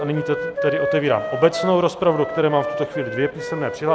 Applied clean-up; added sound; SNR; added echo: none; Wind instrument, woodwind instrument; 6 dB; none.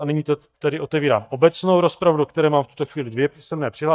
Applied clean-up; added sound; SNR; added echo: neural mask model DeepFilterNet 3.